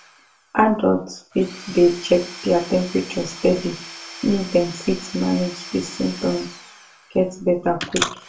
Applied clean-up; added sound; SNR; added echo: none; Tools / Domestic sounds, home sounds; 17 dB; reverberation time 0.3 s.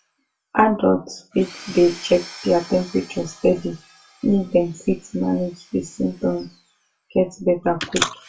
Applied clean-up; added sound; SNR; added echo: classical method WPE with log-MMSE.